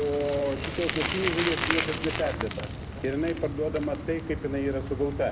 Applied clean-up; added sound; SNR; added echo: none; Bicycle; 4 dB; none.